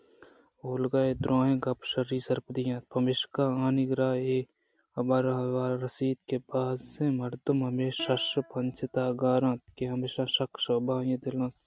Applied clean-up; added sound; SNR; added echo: none; Plucked string instrument; 20 dB; none.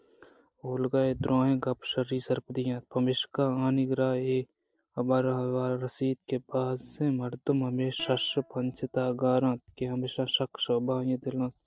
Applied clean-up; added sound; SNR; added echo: neural separator model SepFormer DNS4.